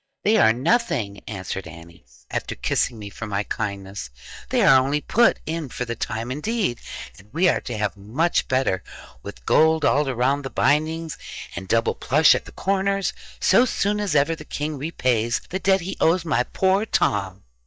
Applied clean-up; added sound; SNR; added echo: neural mask model DeepFilterNet 3.